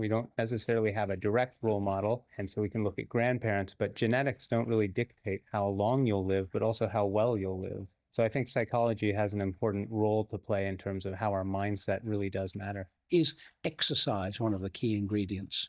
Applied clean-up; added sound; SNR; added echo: neural mask model DeepFilterNet 3.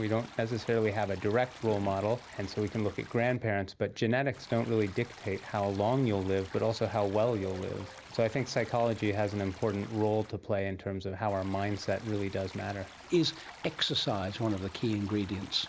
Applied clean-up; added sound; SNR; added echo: none; Stream; 19 dB; none.